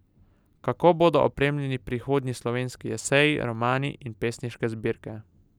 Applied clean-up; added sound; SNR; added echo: none; none; none; none.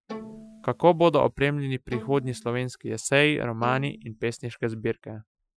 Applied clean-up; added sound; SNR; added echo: classical method Wiener filter.